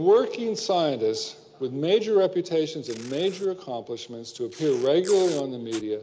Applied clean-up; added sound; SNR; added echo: none; Packing tape, duct tape; 19 dB; none.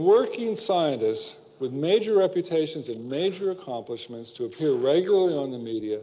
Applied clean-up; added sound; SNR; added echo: neural mask model Resemble Enhance denoiser.